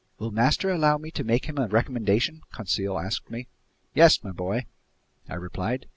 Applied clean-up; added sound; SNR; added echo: none; none; none; none.